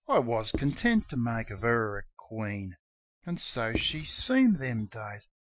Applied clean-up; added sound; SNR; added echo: classical method Wiener filter.